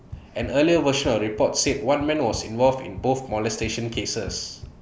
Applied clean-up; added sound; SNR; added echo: none; Run; 16 dB; none.